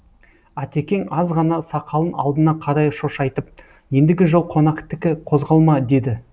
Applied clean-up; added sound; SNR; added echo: none; none; none; none.